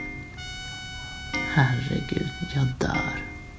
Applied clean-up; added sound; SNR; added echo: none; Clock + Trumpet; 7 dB; none.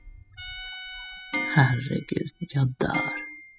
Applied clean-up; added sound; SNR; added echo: classical method spectral subtraction.